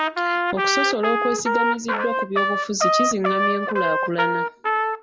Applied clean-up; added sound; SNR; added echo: none; Trumpet; -4 dB; none.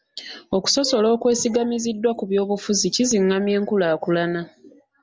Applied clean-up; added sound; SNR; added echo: none; none; none; none.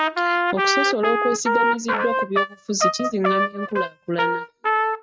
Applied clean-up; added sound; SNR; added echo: neural mask model RNNoise.